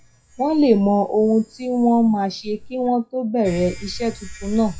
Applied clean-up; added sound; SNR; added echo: classical method WPE with log-MMSE.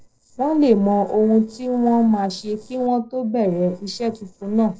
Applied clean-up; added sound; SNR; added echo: neural separator model SepFormer DNS4.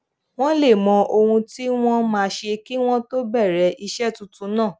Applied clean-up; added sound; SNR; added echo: none; none; none; none.